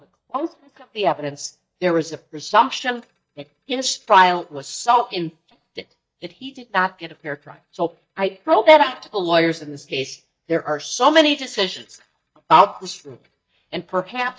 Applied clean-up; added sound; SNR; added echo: neural mask model DeepFilterNet 3.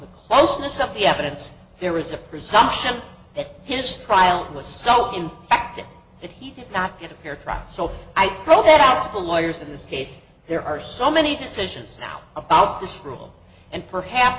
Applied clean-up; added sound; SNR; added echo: none; none; none; none.